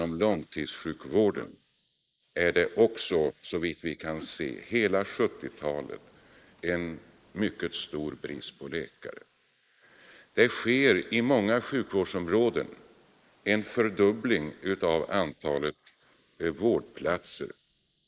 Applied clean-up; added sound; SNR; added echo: neural mask model Resemble Enhance denoiser.